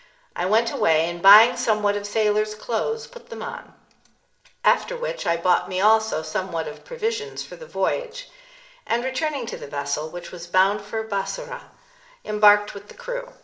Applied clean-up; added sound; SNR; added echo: none; none; none; reverberation time 0.6 s.